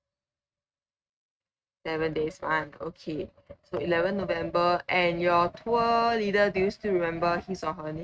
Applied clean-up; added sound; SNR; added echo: neural mask model RNNoise.